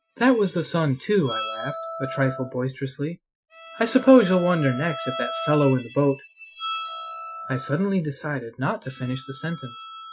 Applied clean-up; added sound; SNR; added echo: classical method Wiener filter.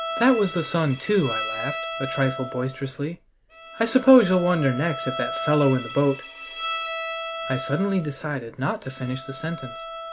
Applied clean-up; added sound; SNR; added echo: none; Bowed string instrument; 9 dB; none.